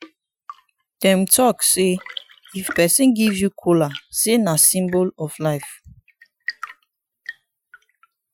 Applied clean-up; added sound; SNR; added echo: classical method Wiener filter.